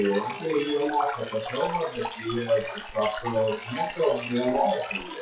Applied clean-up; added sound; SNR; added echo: classical method WPE with log-MMSE.